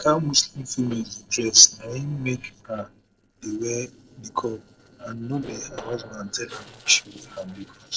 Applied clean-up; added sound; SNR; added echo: neural separator model SepFormer DNS4.